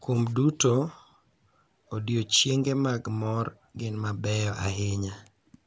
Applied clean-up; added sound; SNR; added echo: none; none; none; none.